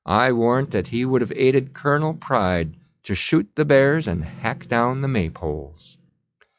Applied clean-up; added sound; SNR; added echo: classical method log-MMSE.